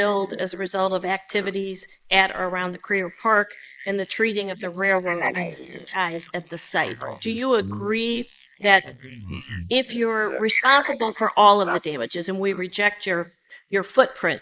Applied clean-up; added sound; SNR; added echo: neural mask model Resemble Enhance denoiser.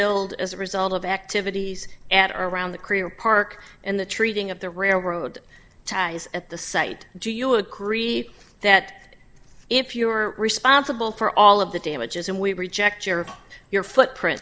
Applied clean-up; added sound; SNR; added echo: none; none; none; none.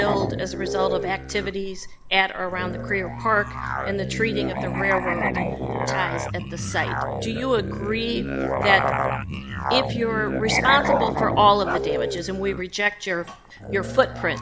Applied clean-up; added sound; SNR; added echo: none; Musical instrument + Bark; 2 dB; none.